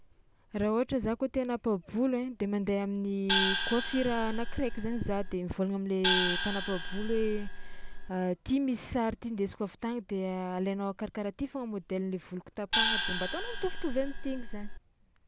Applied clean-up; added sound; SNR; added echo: none; Gong; -1 dB; none.